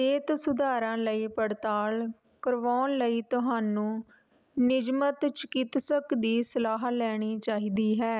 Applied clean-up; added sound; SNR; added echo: none; none; none; none.